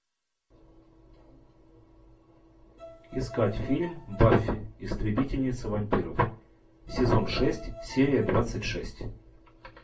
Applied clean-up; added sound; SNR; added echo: none; Bowed string instrument; 18 dB; reverberation time 0.2 s.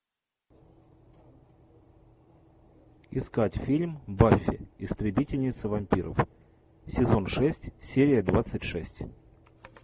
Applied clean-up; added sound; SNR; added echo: none; none; none; none.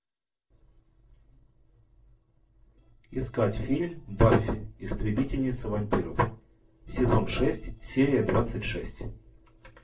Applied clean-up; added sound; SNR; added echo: neural separator model SepFormer DNS4.